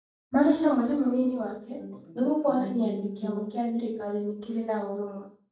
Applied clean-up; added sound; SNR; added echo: neural mask model DeepFilterNet 3.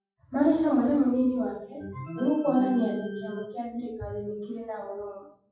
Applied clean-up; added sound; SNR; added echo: classical method WPE with log-MMSE.